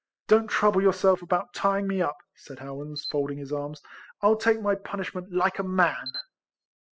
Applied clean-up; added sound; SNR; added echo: classical method spectral subtraction.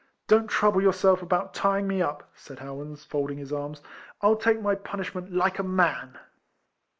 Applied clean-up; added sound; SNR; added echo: neural mask model Resemble Enhance denoiser.